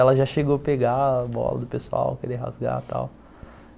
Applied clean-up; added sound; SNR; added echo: none; none; none; none.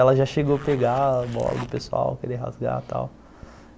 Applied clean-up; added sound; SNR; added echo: none; Zipper (clothing); 18 dB; none.